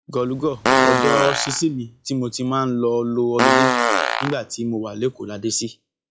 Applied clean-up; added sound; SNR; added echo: classical method log-MMSE.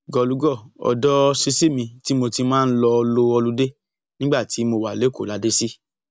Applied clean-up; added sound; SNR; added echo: none; none; none; none.